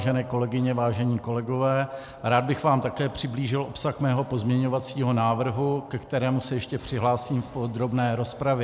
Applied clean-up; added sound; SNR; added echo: none; none; none; none.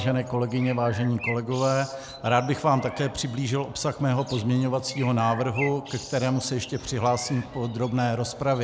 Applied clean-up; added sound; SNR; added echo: none; Bird; 17 dB; none.